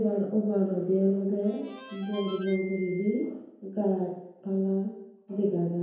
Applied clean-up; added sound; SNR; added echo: none; Harmonica; 17 dB; reverberation time 1.0 s.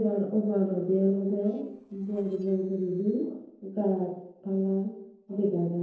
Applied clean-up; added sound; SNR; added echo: neural separator model SepFormer DNS4.